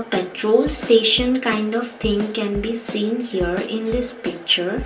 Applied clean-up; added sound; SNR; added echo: none; Drum kit; 13 dB; reverberation time 0.3 s.